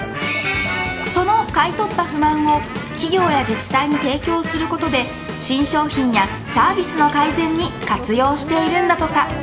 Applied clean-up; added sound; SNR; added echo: none; Wind; 16 dB; none.